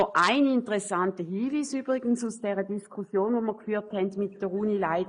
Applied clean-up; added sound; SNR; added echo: neural mask model Resemble Enhance denoiser.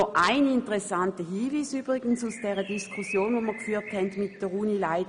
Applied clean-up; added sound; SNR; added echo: none; Bird; 15 dB; none.